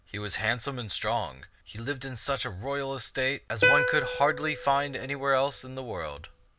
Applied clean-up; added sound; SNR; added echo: none; Plucked string instrument; 0 dB; none.